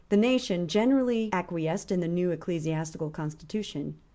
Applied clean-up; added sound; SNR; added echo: none; none; none; none.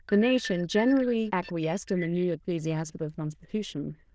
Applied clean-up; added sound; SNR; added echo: neural diffusion model UNIVERSE++.